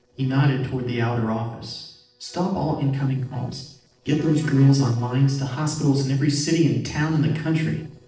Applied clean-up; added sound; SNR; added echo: neural separator model SepFormer DNS4.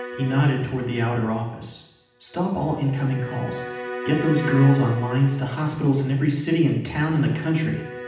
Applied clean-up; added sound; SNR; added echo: none; Bowed string instrument; 13 dB; reverberation time 0.8 s.